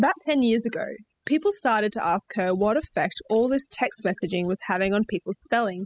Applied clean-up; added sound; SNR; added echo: classical method spectral subtraction.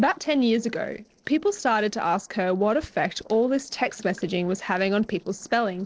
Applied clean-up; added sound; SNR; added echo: neural separator model SepFormer DNS4.